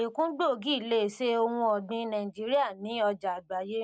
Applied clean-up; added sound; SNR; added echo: none; none; none; none.